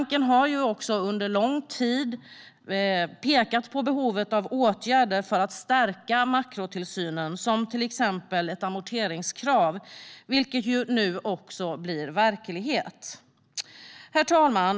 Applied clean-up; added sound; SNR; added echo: none; none; none; none.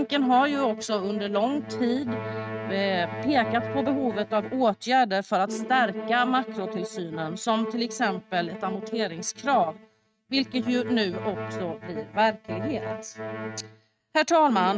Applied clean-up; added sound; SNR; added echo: neural mask model RNNoise.